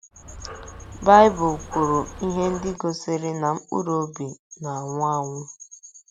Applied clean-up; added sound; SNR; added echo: none; Dog; 13 dB; none.